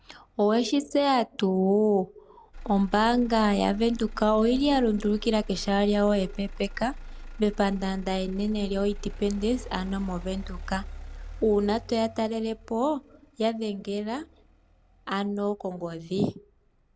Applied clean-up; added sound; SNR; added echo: none; Motor vehicle (road); 14 dB; none.